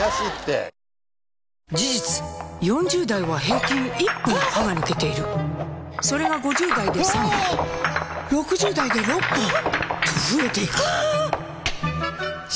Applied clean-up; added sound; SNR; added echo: none; none; none; none.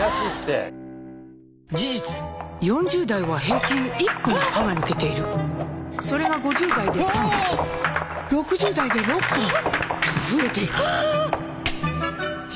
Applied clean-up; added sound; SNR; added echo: none; Bowed string instrument; 17 dB; none.